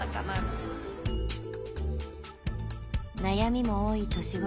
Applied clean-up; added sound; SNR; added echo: none; none; none; none.